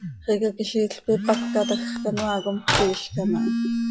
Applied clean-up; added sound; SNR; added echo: classical method log-MMSE.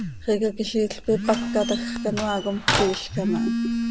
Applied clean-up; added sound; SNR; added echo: none; Slam + Telephone; 2 dB; none.